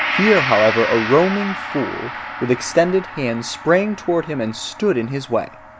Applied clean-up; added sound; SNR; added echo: none; Gong; 7 dB; none.